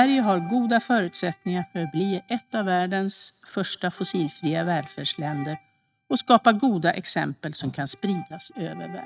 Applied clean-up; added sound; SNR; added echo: neural mask model RNNoise.